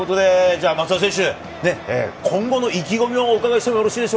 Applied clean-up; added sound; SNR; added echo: none; none; none; none.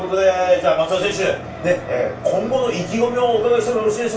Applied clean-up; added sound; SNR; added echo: none; Engine; 17 dB; reverberation time 0.3 s.